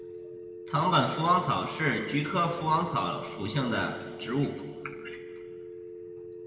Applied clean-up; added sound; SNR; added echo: none; Telephone; 12 dB; reverberation time 2.2 s.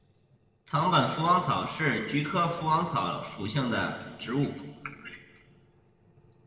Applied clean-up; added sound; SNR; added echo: neural separator model SepFormer DNS4.